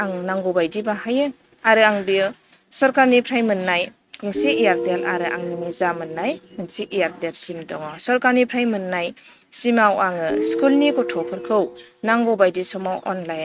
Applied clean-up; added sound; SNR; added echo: neural mask model RNNoise.